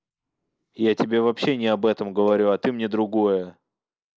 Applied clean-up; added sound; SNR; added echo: neural mask model Resemble Enhance denoiser.